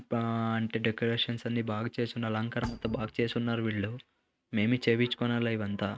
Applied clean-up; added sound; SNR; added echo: neural mask model RNNoise.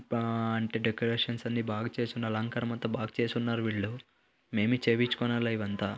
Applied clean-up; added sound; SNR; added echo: none; none; none; none.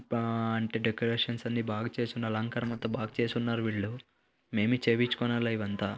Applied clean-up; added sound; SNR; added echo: neural separator model SepFormer DNS4.